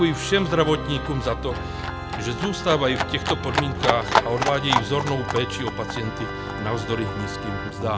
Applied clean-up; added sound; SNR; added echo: none; Organ + Livestock, farm animals, working animals; 2 dB; none.